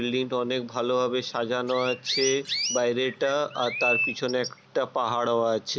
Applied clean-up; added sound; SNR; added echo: none; Chirp, tweet; 5 dB; none.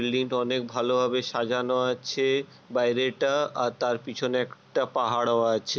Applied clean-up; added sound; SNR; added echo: none; none; none; none.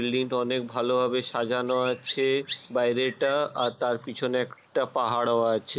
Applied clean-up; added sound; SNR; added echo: neural mask model Resemble Enhance denoiser.